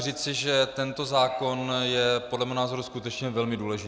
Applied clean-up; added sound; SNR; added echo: none; none; none; none.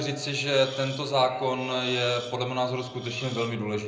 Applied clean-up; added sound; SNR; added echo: none; Hiss; 17 dB; reverberation time 0.5 s.